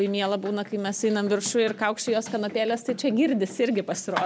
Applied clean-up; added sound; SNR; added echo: none; none; none; none.